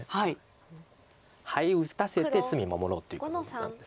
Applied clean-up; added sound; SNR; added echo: none; none; none; none.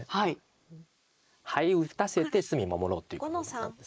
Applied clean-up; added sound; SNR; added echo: neural mask model Resemble Enhance denoiser.